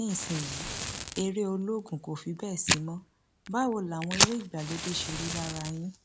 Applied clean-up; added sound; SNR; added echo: none; Fire; 1 dB; none.